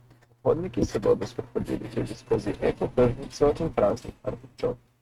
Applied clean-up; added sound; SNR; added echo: neural mask model RNNoise.